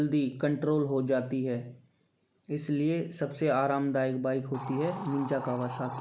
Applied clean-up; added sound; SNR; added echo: none; Hiss; 16 dB; none.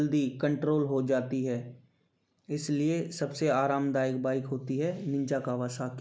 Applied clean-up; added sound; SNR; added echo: none; none; none; none.